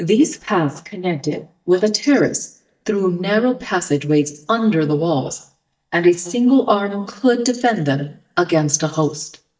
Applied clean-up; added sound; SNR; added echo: neural mask model DeepFilterNet 3.